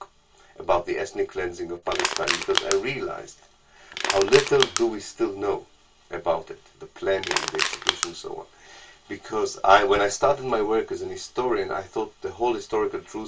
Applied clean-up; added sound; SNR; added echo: none; Crushing; 2 dB; reverberation time 0.1 s.